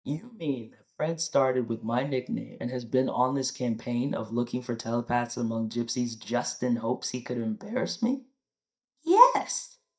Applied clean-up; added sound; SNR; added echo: neural mask model DeepFilterNet 3.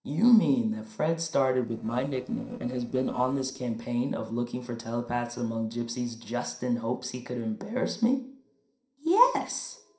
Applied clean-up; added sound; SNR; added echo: neural separator model SepFormer DNS4.